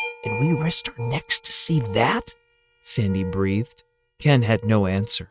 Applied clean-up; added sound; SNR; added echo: neural mask model RNNoise.